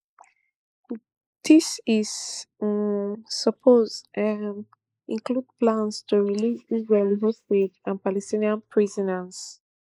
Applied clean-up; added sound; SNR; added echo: neural mask model Resemble Enhance denoiser.